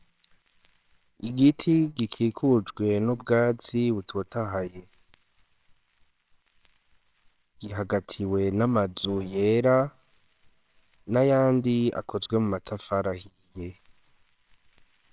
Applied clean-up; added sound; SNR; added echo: neural separator model SepFormer WHAMR!.